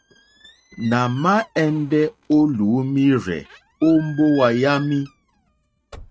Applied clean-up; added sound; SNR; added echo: neural mask model RNNoise.